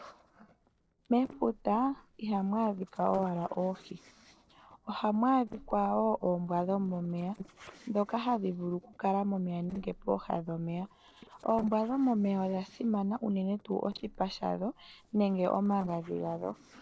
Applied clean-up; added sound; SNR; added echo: neural separator model SepFormer DNS4.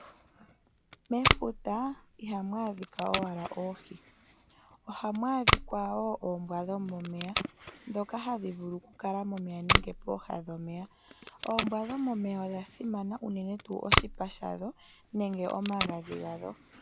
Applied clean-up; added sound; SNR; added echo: none; Packing tape, duct tape; -1 dB; none.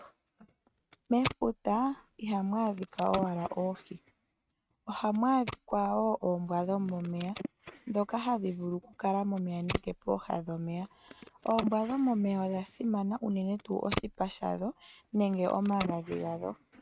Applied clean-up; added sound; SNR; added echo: neural mask model RNNoise.